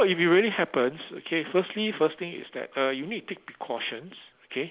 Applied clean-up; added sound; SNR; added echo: none; none; none; none.